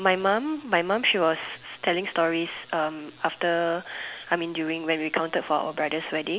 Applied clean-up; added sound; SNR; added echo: none; none; none; none.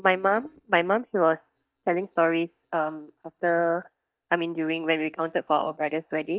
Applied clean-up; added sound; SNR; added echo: neural mask model DeepFilterNet 3.